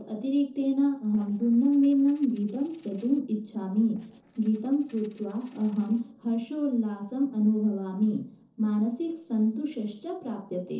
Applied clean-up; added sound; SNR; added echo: neural separator model SepFormer DNS4.